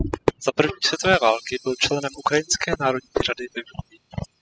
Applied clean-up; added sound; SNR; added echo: classical method spectral subtraction.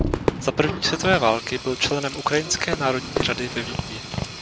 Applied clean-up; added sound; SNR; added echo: none; Fireworks + Sink (filling or washing); 4 dB; none.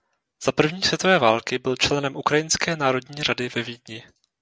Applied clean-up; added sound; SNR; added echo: none; none; none; none.